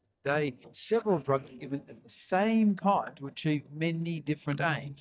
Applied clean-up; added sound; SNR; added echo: neural mask model DeepFilterNet 3.